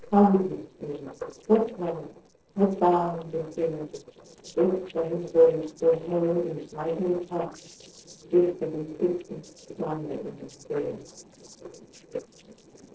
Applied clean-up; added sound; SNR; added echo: neural separator model SepFormer DNS4.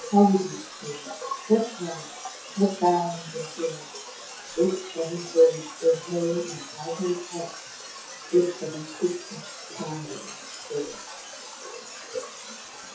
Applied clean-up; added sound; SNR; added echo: classical method WPE with log-MMSE.